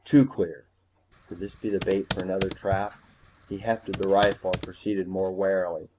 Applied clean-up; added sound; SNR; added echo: none; Computer keyboard; 7 dB; none.